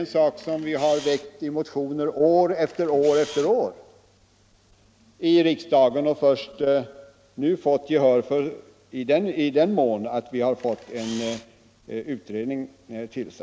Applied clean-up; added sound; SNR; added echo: none; Camera; 17 dB; none.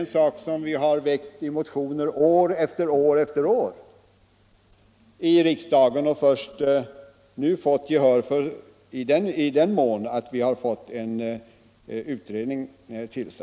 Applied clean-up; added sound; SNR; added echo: none; none; none; none.